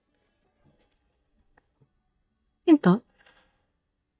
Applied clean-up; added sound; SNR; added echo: neural mask model DeepFilterNet 3.